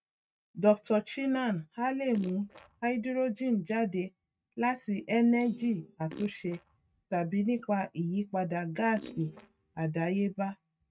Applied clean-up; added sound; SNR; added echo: neural mask model RNNoise.